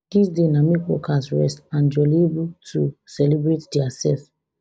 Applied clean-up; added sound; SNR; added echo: none; none; none; none.